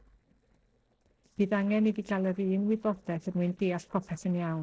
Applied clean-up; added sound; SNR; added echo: neural separator model SepFormer DNS4.